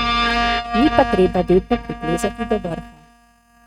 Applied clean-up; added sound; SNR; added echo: neural mask model RNNoise.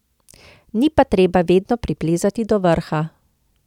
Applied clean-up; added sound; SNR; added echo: none; none; none; none.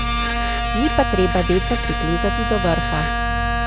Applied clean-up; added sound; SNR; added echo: none; Growling + Bowed string instrument; -2 dB; none.